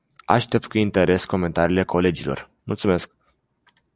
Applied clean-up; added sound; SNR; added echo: none; none; none; none.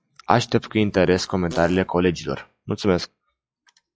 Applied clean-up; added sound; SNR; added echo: classical method log-MMSE.